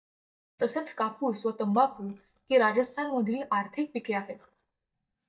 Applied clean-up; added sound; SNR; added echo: neural mask model DeepFilterNet 3.